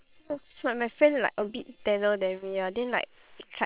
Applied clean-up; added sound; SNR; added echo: neural separator model SepFormer WHAM!.